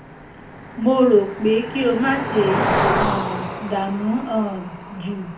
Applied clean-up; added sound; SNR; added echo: none; Cricket; 4 dB; reverberation time 0.3 s.